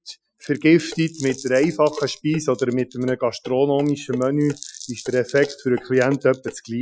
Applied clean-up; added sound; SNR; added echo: classical method Wiener filter.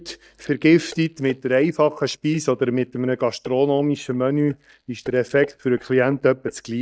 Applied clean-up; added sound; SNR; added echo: neural mask model DeepFilterNet 3.